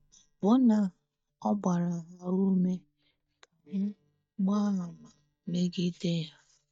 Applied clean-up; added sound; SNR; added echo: neural mask model DeepFilterNet 3.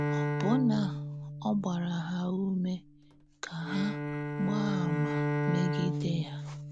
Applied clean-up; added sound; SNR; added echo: none; Bowed string instrument; 1 dB; none.